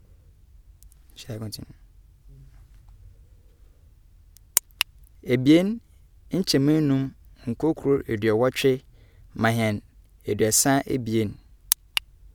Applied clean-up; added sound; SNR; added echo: none; none; none; none.